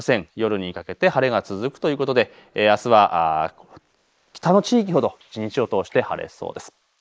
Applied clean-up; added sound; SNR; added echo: neural mask model Resemble Enhance denoiser.